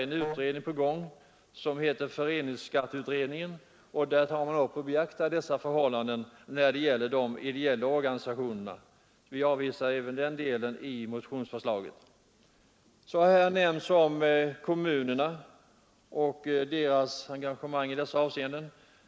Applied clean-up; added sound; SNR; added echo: none; Wind instrument, woodwind instrument; 10 dB; none.